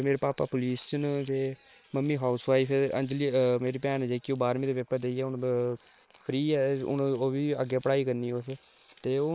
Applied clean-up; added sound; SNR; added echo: neural separator model SepFormer WHAM!.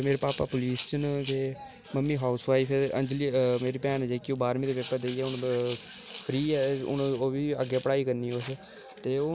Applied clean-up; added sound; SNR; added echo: none; Rattle (instrument); 20 dB; none.